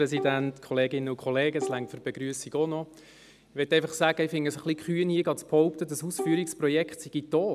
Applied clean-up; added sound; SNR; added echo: none; Bowed string instrument; 12 dB; none.